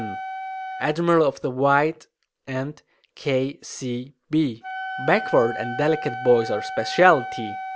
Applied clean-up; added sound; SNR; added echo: none; Wind instrument, woodwind instrument; 11 dB; none.